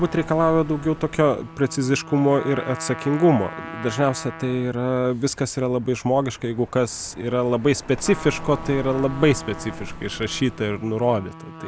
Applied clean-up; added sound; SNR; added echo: none; Car passing by + Trumpet; 14 dB; none.